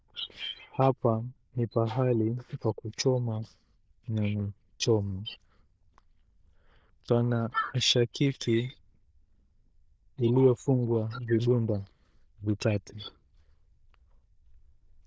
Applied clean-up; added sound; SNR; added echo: neural diffusion model UNIVERSE++.